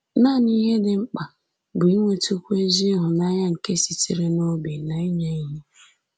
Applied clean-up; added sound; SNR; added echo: none; none; none; none.